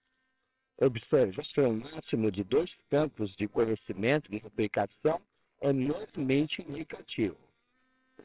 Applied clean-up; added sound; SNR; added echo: neural separator model SepFormer WHAMR!.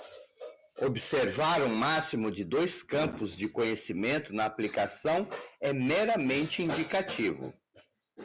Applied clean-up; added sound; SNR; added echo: none; none; none; none.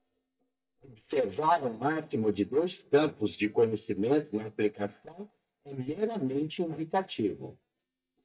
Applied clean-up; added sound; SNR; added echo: neural mask model DeepFilterNet 3.